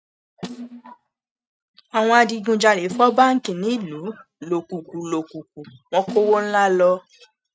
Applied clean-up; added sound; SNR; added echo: neural mask model RNNoise.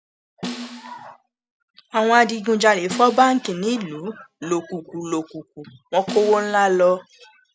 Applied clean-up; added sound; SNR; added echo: none; Snare drum; 14 dB; none.